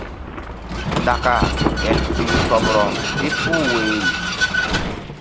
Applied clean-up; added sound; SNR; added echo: none; Thunder + Vehicle; -3 dB; none.